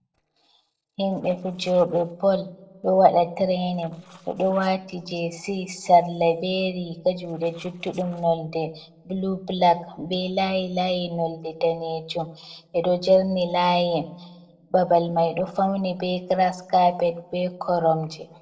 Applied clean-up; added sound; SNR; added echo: neural separator model SepFormer DNS4.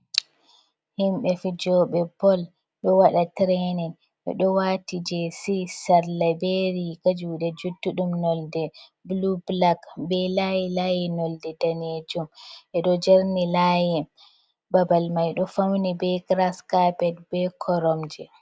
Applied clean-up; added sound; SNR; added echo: none; none; none; none.